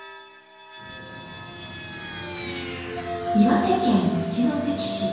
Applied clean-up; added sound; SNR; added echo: none; Vehicle; 15 dB; reverberation time 1.0 s.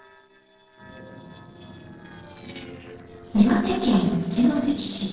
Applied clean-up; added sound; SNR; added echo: neural separator model SepFormer DNS4.